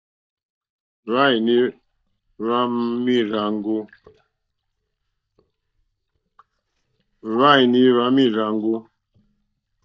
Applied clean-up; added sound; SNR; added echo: neural mask model DeepFilterNet 3.